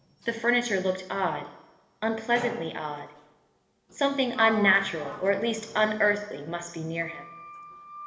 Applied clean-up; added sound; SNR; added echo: none; Sliding door; 15 dB; reverberation time 1.1 s.